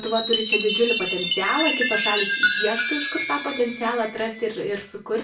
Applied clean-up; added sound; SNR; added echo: none; Chime; 1 dB; reverberation time 0.3 s.